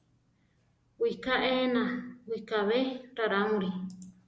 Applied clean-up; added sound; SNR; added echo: none; none; none; none.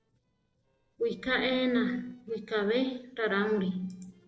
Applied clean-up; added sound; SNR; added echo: neural separator model SepFormer DNS4.